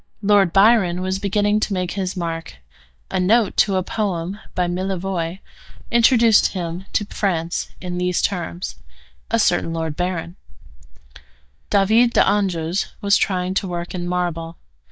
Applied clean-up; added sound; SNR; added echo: neural mask model DeepFilterNet 3.